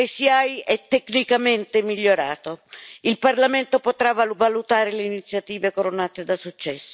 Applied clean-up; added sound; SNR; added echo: none; none; none; none.